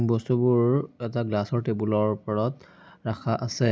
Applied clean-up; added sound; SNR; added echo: none; none; none; none.